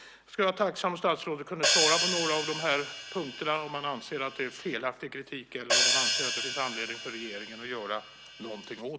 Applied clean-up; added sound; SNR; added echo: none; Hi-hat; -2 dB; none.